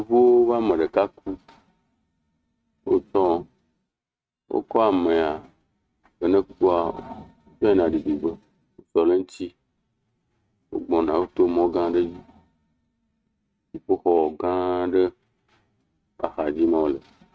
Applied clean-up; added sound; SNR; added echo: neural mask model RNNoise.